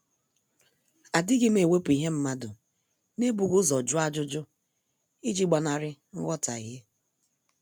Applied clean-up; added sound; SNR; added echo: none; none; none; none.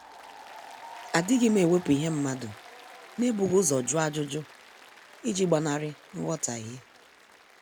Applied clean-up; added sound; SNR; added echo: none; Applause; 19 dB; none.